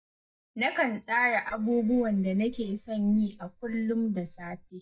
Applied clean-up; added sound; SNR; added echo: neural mask model DeepFilterNet 3.